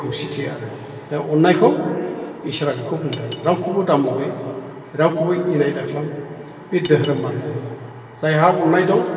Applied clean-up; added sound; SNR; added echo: none; Cutlery, silverware; 16 dB; reverberation time 2.4 s.